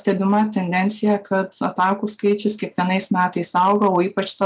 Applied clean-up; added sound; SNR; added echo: none; none; none; none.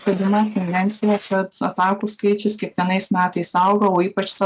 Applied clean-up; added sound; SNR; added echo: neural mask model RNNoise.